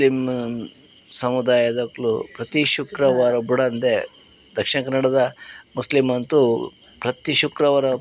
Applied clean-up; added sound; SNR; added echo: none; none; none; none.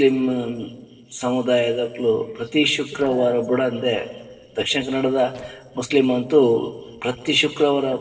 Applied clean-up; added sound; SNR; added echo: neural separator model SepFormer DNS4.